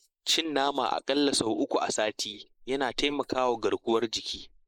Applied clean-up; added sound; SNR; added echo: neural mask model Resemble Enhance denoiser.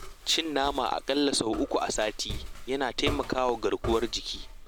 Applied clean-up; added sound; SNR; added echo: none; Walk, footsteps; 10 dB; none.